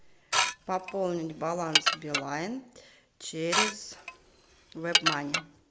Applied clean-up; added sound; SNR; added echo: none; Dishes, pots, and pans / Glass; -4 dB; none.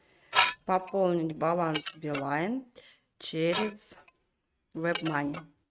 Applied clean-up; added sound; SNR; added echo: neural mask model RNNoise.